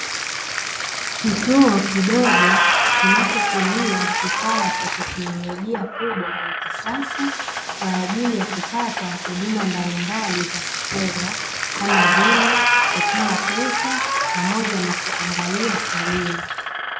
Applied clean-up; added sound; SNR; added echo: none; Bathtub (filling or washing) + Squeak; -2 dB; none.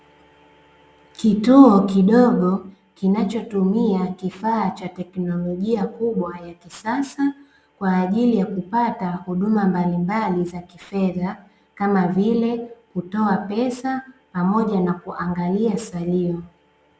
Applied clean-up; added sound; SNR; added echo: none; none; none; none.